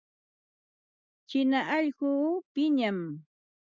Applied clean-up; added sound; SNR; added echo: none; none; none; none.